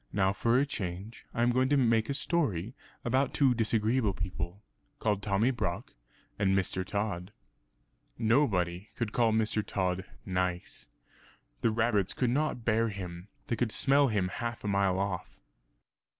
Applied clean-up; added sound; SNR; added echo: none; none; none; none.